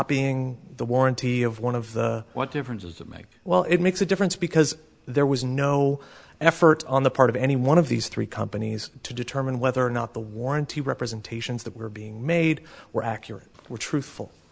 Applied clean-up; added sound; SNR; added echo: none; none; none; none.